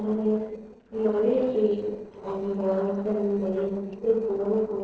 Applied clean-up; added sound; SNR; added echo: neural separator model SepFormer DNS4.